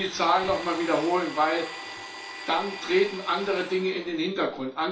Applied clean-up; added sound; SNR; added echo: none; Domestic sounds, home sounds; 13 dB; reverberation time 0.3 s.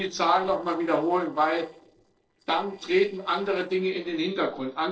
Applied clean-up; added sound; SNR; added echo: neural separator model SepFormer DNS4.